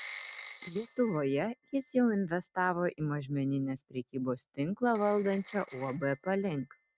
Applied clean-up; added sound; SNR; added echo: neural mask model RNNoise.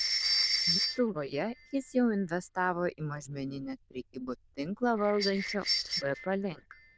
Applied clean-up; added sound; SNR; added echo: neural diffusion model UNIVERSE++.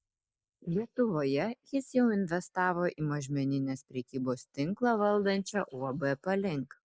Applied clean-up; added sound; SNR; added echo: neural mask model Resemble Enhance denoiser.